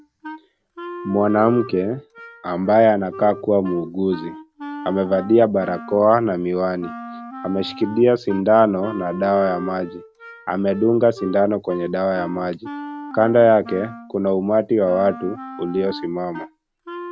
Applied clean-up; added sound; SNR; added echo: none; Wind instrument, woodwind instrument; 15 dB; none.